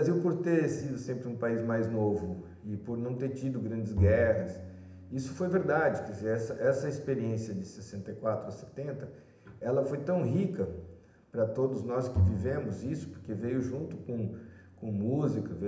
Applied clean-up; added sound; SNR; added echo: none; Bowed string instrument; 4 dB; reverberation time 0.8 s.